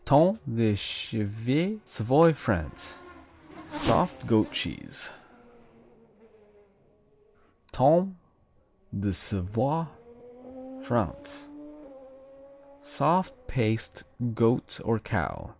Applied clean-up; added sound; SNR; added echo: none; Race car, auto racing / Accelerating, revving, vroom; 17 dB; none.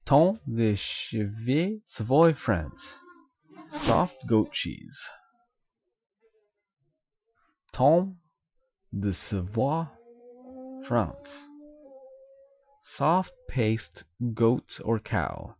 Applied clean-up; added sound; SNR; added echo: classical method Wiener filter.